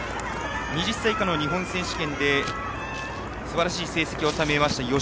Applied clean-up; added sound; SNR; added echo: none; Scissors + Bowed string instrument; 14 dB; none.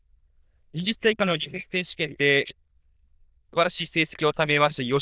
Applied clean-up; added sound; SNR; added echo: neural diffusion model UNIVERSE++.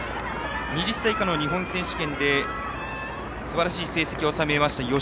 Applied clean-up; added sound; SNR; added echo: none; none; none; none.